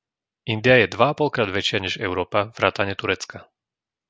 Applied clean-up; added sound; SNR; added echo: none; none; none; none.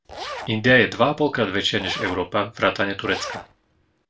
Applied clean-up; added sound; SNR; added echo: none; Zipper (clothing); 14 dB; reverberation time 0.2 s.